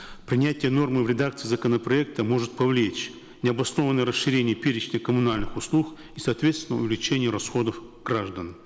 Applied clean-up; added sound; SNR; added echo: none; Crackle; 20 dB; none.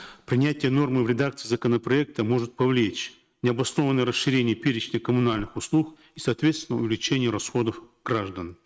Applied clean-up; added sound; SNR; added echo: neural mask model RNNoise.